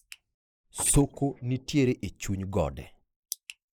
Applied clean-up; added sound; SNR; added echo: neural mask model Resemble Enhance denoiser.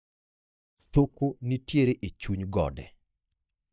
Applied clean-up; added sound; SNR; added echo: neural mask model DeepFilterNet 3.